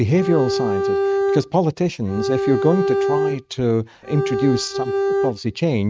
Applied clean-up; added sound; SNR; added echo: neural mask model RNNoise.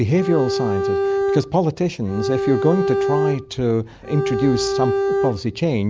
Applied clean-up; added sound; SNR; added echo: none; Bowed string instrument; 1 dB; none.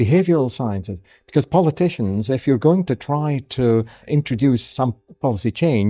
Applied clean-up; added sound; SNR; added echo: neural mask model DeepFilterNet 3.